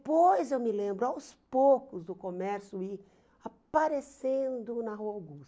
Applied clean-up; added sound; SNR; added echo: none; none; none; none.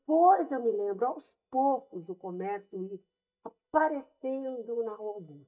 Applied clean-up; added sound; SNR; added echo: neural mask model DeepFilterNet 3.